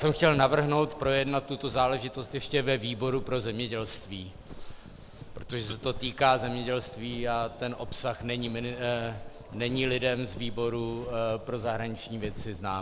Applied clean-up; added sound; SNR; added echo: none; Walk, footsteps; 13 dB; none.